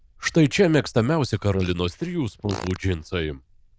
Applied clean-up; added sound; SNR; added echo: neural diffusion model UNIVERSE++.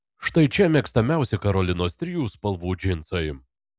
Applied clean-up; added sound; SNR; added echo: none; none; none; none.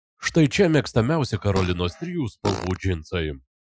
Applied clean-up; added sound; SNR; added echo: classical method Wiener filter.